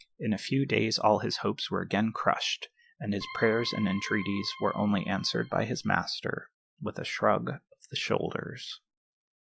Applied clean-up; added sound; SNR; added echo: classical method Wiener filter.